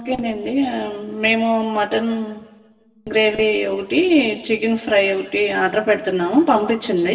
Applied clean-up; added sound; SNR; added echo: none; none; none; reverberation time 1.3 s.